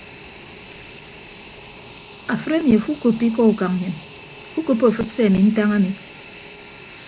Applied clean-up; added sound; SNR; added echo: none; Fixed-wing aircraft, airplane; 17 dB; none.